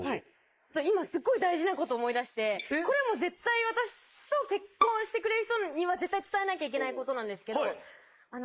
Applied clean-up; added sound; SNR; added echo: neural mask model Resemble Enhance denoiser.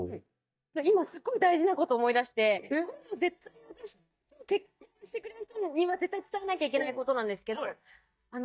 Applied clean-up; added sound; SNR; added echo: neural mask model DeepFilterNet 3.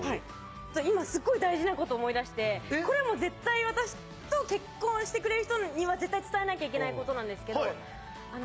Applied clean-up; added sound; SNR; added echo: none; none; none; none.